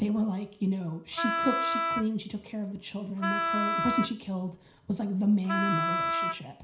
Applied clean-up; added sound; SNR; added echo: none; Wind instrument, woodwind instrument; -1 dB; reverberation time 0.5 s.